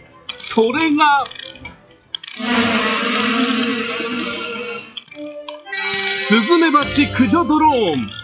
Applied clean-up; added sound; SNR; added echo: classical method log-MMSE.